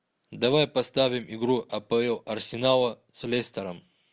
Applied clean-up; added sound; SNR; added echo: none; none; none; none.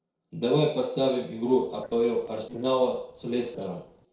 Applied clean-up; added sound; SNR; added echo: neural separator model SepFormer DNS4.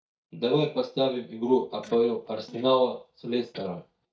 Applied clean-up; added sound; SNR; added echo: neural mask model DeepFilterNet 3.